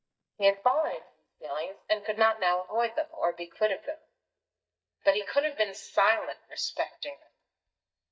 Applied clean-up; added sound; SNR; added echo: neural mask model DeepFilterNet 3.